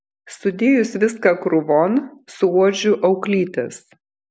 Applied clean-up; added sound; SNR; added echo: none; none; none; none.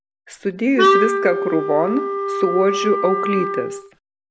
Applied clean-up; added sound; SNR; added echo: none; Wind instrument, woodwind instrument; 0 dB; none.